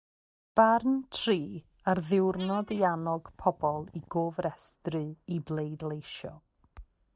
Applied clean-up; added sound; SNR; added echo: neural mask model DeepFilterNet 3.